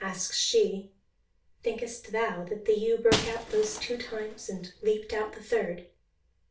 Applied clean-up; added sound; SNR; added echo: none; Shatter; 11 dB; reverberation time 0.3 s.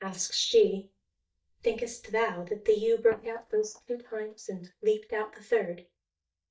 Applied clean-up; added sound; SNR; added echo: neural mask model DeepFilterNet 3.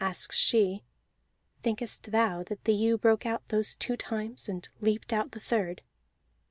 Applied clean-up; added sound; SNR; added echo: none; none; none; none.